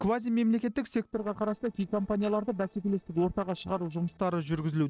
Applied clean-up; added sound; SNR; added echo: neural separator model SepFormer DNS4.